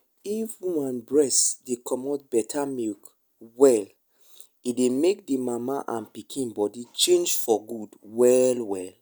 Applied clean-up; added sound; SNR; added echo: none; none; none; none.